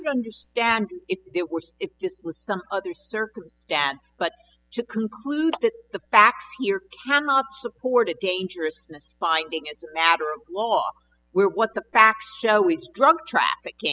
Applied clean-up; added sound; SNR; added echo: classical method spectral subtraction.